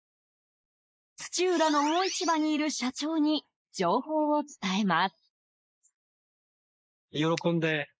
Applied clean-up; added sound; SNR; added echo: neural mask model Resemble Enhance denoiser.